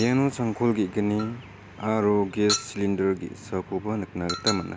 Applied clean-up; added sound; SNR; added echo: none; Chink, clink; 11 dB; none.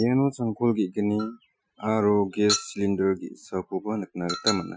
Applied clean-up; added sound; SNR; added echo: classical method Wiener filter.